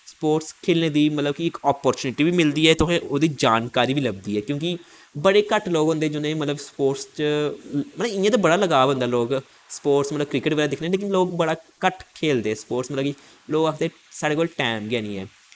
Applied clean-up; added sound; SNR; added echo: neural mask model Resemble Enhance denoiser.